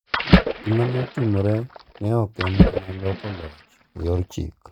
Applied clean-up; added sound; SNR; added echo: neural mask model RNNoise.